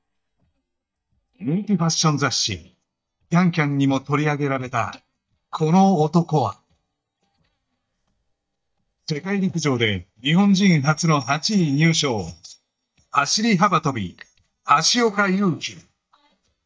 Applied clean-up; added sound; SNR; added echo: neural mask model DeepFilterNet 3.